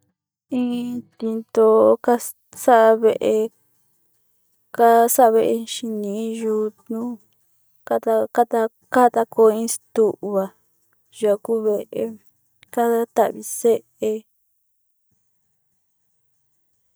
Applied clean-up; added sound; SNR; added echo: neural mask model DeepFilterNet 3.